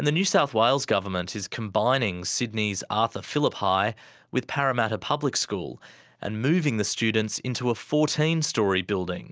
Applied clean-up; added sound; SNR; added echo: none; none; none; none.